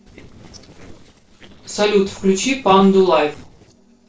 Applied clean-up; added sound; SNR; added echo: neural separator model SepFormer DNS4.